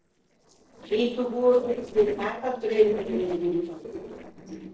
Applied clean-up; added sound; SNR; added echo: neural separator model SepFormer DNS4.